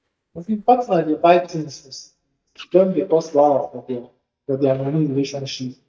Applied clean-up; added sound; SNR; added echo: neural mask model DeepFilterNet 3.